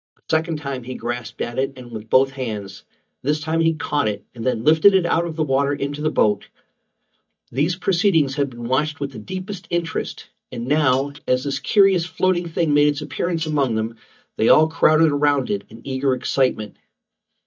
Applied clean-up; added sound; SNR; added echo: neural mask model DeepFilterNet 3.